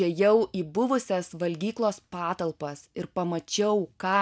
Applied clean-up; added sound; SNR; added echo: none; none; none; none.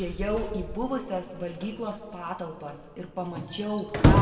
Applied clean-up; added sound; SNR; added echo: none; Squeak / Slam / Wood; -4 dB; reverberation time 1.6 s.